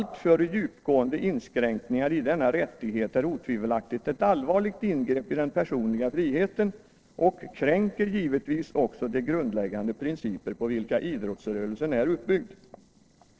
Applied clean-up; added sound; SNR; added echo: neural separator model SepFormer DNS4.